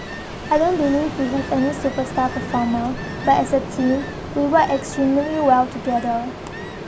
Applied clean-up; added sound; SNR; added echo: none; Ocean; 9 dB; none.